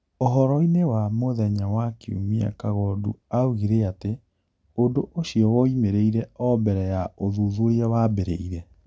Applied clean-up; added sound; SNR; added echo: none; none; none; none.